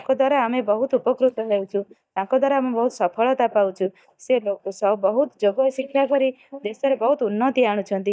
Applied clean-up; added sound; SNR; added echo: neural mask model DeepFilterNet 3.